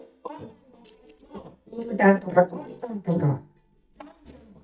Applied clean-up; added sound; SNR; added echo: neural mask model DeepFilterNet 3.